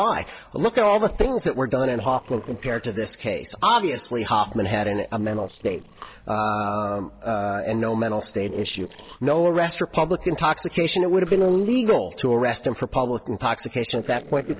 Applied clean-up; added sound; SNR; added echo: neural separator model SepFormer DNS4.